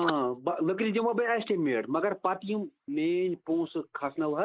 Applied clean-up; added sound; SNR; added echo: neural mask model Resemble Enhance denoiser.